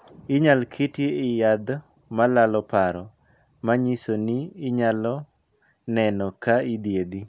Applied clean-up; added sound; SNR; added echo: none; none; none; none.